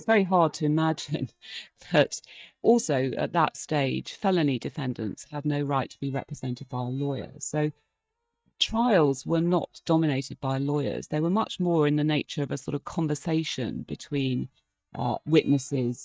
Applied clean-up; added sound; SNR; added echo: neural mask model DeepFilterNet 3.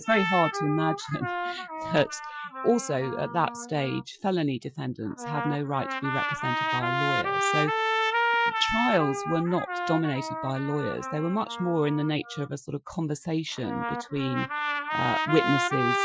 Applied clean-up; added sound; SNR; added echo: classical method Wiener filter.